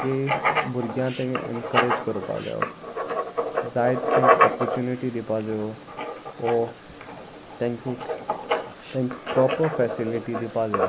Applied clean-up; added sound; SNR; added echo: none; Writing; -1 dB; none.